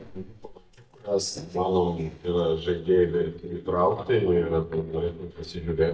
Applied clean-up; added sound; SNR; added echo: neural mask model DeepFilterNet 3.